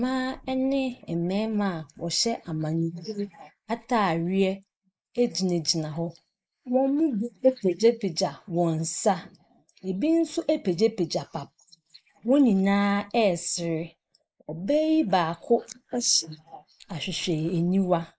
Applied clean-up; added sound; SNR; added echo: neural mask model Resemble Enhance denoiser.